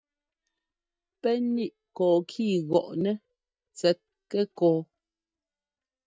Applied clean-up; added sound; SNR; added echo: neural mask model DeepFilterNet 3.